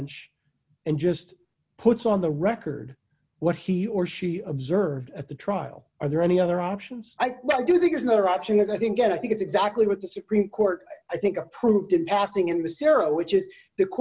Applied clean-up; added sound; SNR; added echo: none; none; none; none.